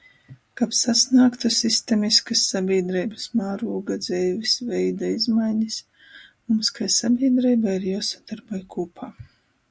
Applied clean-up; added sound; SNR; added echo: none; none; none; none.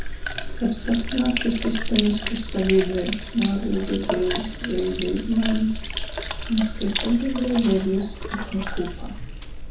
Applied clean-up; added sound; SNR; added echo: none; Sink (filling or washing); 3 dB; reverberation time 0.8 s.